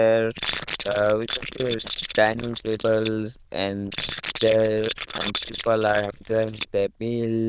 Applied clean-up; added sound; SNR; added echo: neural diffusion model UNIVERSE++.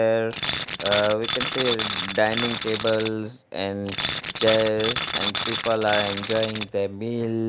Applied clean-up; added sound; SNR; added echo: none; Tools; 3 dB; none.